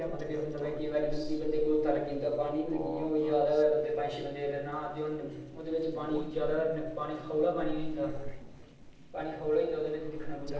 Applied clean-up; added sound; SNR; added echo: neural separator model SepFormer DNS4.